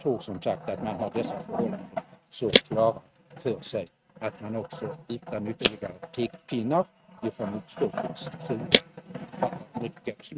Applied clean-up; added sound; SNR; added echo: neural mask model RNNoise.